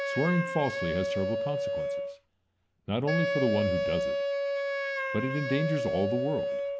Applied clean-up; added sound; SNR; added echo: none; Wind instrument, woodwind instrument; -1 dB; none.